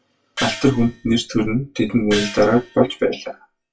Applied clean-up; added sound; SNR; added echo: classical method WPE with log-MMSE.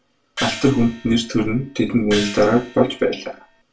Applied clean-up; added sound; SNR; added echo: none; Gong; 13 dB; reverberation time 0.3 s.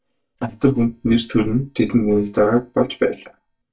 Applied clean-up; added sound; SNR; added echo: neural mask model DeepFilterNet 3.